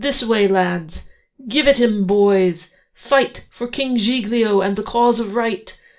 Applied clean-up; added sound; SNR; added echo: none; none; none; reverberation time 0.3 s.